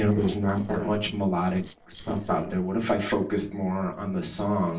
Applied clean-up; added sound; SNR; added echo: neural separator model SepFormer DNS4.